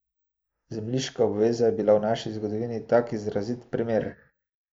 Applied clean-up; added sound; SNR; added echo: neural mask model Resemble Enhance denoiser.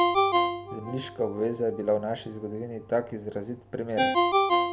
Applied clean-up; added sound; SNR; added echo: none; Ringtone; -4 dB; none.